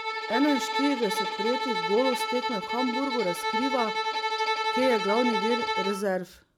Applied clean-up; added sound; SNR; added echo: none; Bowed string instrument; 1 dB; none.